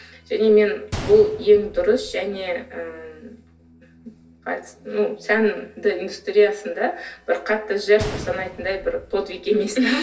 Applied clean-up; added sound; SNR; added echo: none; Gunshot, gunfire; 17 dB; reverberation time 0.2 s.